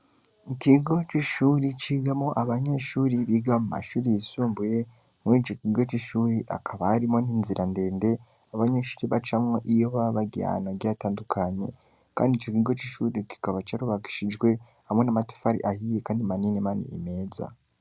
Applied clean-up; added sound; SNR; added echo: none; none; none; none.